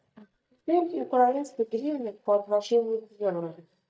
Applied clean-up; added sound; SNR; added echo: neural mask model DeepFilterNet 3.